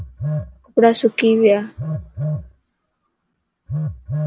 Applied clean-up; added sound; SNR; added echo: none; Telephone; 7 dB; none.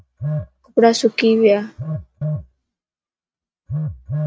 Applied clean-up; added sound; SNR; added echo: neural mask model RNNoise.